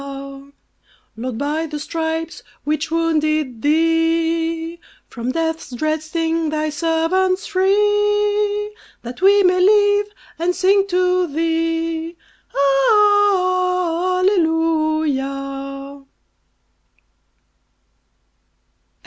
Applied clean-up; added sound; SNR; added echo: none; none; none; none.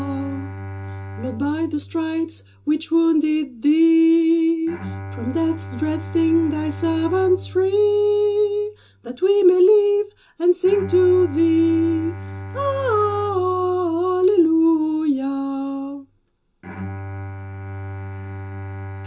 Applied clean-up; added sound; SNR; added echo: none; Bowed string instrument; 14 dB; reverberation time 0.2 s.